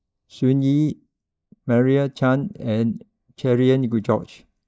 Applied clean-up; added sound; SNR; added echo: neural mask model Resemble Enhance denoiser.